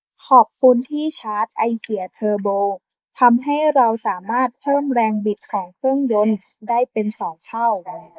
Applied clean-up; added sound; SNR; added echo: neural mask model Resemble Enhance denoiser.